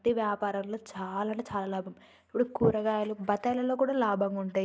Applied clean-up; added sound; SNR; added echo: none; none; none; none.